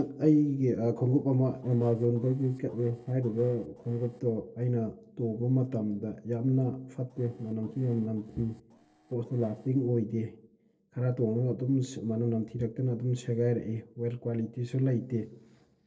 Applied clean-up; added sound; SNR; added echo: neural separator model SepFormer DNS4.